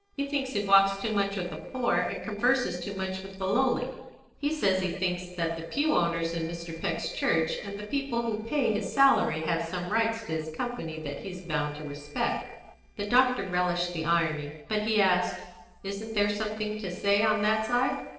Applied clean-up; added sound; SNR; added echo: neural separator model SepFormer DNS4.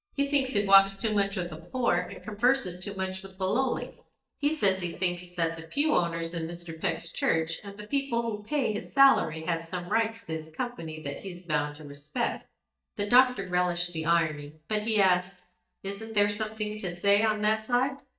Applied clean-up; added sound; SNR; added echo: neural mask model DeepFilterNet 3.